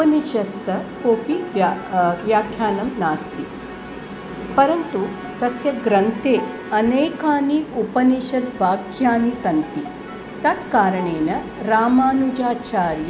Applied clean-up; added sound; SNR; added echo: none; Bowed string instrument + Musical instrument; 18 dB; none.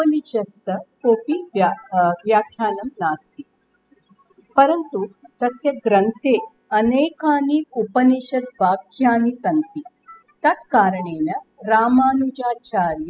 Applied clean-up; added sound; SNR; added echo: classical method spectral subtraction.